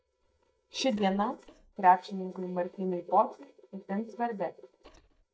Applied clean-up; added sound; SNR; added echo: neural mask model DeepFilterNet 3.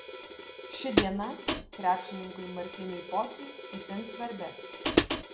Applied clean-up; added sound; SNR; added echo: none; Hi-hat; -4 dB; reverberation time 0.7 s.